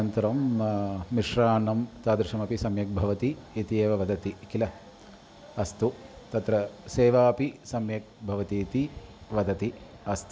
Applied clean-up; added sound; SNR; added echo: none; none; none; none.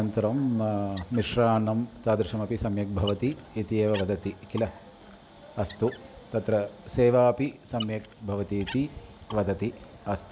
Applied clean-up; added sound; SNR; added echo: none; Squeak; 16 dB; none.